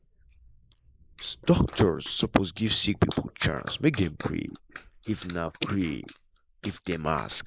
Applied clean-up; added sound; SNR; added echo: neural mask model Resemble Enhance denoiser.